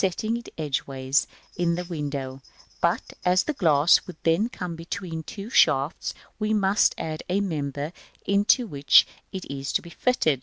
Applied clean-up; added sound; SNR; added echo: none; none; none; none.